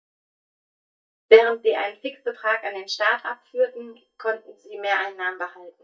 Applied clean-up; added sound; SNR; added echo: neural mask model DeepFilterNet 3.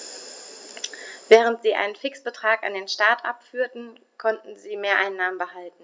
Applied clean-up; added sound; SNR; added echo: none; none; none; none.